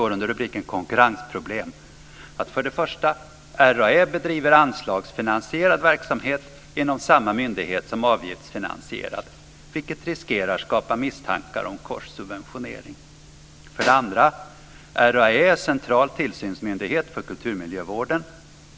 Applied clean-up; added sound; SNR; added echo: none; Snare drum; 12 dB; none.